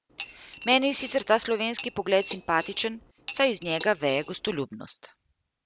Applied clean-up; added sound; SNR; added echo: none; Cutlery, silverware / Dishes, pots, and pans; 11 dB; none.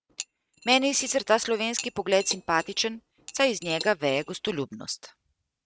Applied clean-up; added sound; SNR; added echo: neural mask model RNNoise.